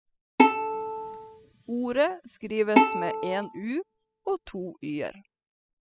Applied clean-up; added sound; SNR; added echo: classical method spectral subtraction.